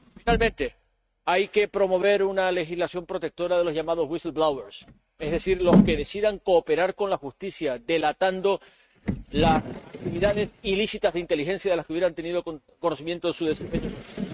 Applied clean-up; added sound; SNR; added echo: neural mask model RNNoise.